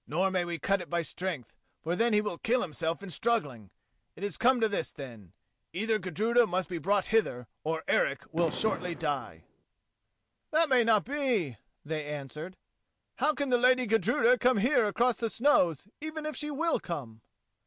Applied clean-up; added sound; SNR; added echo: none; Fireworks; 11 dB; none.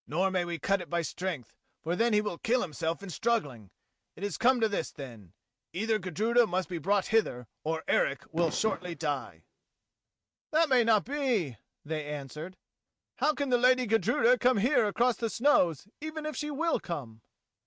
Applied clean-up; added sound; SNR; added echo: neural mask model RNNoise.